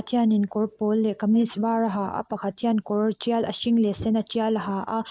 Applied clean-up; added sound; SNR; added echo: neural mask model Resemble Enhance denoiser.